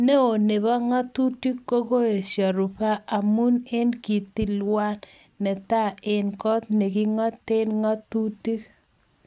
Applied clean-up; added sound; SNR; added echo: none; none; none; none.